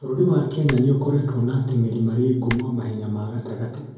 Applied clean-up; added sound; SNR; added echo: none; Typing; 18 dB; reverberation time 2.3 s.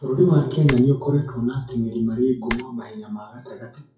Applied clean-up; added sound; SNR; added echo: classical method WPE with log-MMSE.